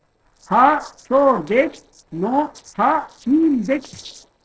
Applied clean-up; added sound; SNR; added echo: neural separator model SepFormer DNS4.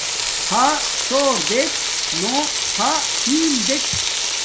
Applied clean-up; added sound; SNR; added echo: none; Frying (food); -1 dB; none.